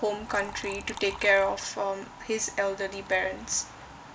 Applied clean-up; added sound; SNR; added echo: none; Liquid; 18 dB; none.